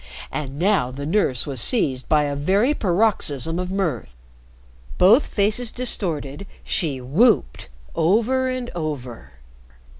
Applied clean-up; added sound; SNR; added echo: none; none; none; none.